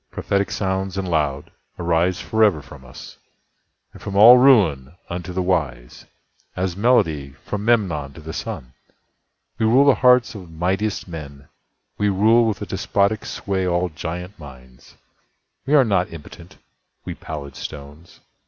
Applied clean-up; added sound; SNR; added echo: none; none; none; none.